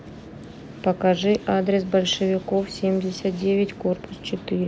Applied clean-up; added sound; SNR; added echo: none; none; none; none.